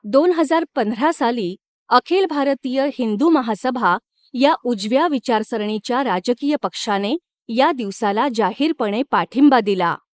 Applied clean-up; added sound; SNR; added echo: neural mask model Resemble Enhance denoiser.